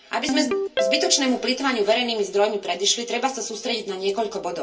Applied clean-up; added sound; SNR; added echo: none; Ringtone; 7 dB; reverberation time 0.3 s.